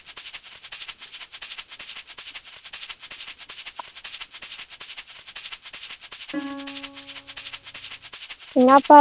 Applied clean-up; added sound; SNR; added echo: none; Plucked string instrument + Rattle (instrument); 13 dB; none.